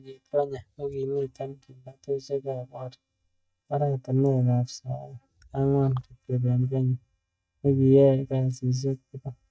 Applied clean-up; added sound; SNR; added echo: neural mask model DeepFilterNet 3.